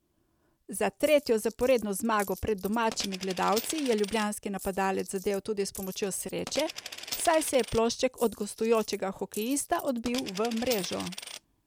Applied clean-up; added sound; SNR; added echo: none; Coin (dropping); 13 dB; none.